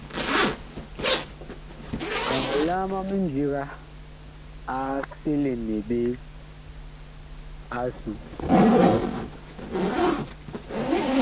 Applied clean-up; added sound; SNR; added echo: none; Zipper (clothing); -4 dB; none.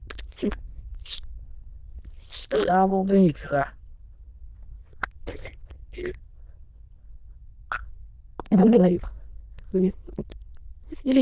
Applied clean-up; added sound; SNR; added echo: neural diffusion model UNIVERSE++.